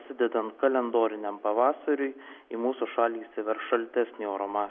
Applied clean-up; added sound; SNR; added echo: none; none; none; none.